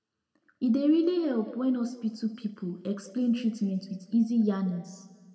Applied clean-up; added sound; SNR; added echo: none; none; none; reverberation time 1.3 s.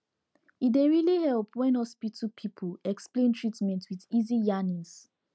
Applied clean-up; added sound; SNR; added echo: none; none; none; none.